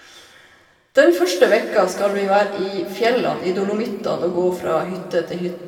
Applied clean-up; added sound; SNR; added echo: none; none; none; reverberation time 1.8 s.